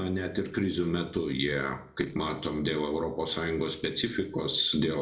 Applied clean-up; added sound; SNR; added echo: none; none; none; reverberation time 0.4 s.